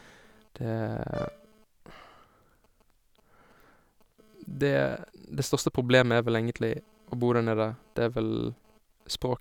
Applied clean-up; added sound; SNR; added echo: none; Brass instrument; 14 dB; none.